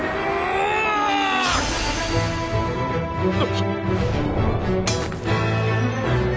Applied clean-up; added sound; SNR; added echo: none; none; none; none.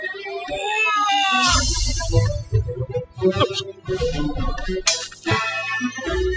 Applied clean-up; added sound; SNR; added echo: classical method spectral subtraction.